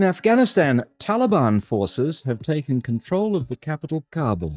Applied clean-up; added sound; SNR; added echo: neural mask model DeepFilterNet 3.